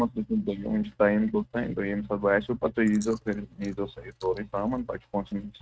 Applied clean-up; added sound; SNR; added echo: neural mask model RNNoise.